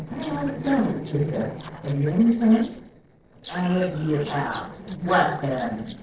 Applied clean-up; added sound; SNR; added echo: neural separator model SepFormer DNS4.